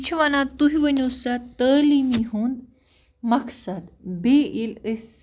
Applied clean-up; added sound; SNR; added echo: none; none; none; none.